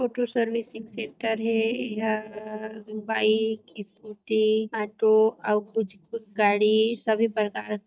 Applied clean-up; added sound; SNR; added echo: neural mask model DeepFilterNet 3.